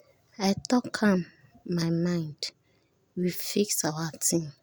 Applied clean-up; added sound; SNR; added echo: none; none; none; none.